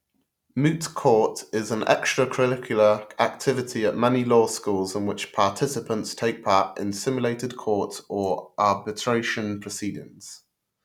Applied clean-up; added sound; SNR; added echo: none; none; none; none.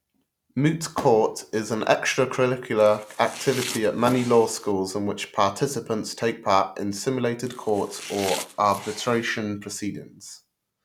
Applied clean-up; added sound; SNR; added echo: none; Domestic sounds, home sounds + Fireworks; 13 dB; none.